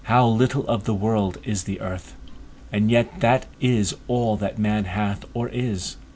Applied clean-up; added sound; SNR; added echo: none; none; none; none.